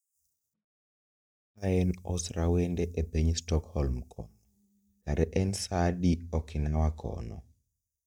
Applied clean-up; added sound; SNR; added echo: neural mask model DeepFilterNet 3.